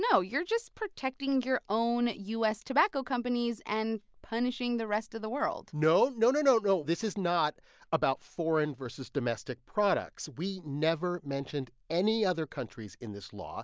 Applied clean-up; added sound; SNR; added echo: none; none; none; none.